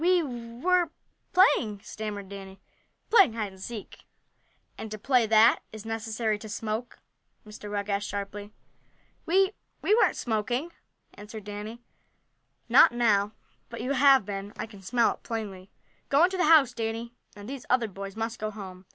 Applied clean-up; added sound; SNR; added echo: none; none; none; none.